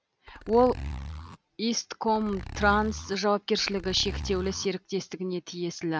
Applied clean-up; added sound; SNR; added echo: none; Zipper (clothing); 11 dB; none.